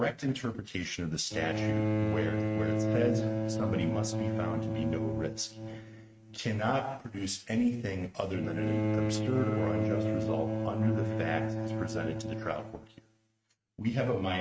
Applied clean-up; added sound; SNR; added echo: neural mask model RNNoise.